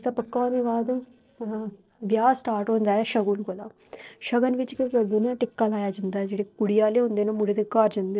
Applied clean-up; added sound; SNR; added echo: neural separator model SepFormer DNS4.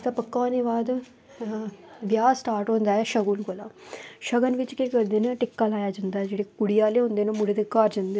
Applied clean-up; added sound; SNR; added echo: none; none; none; none.